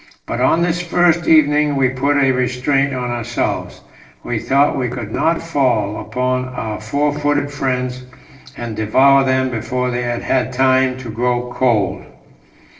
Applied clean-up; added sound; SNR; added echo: neural separator model SepFormer DNS4.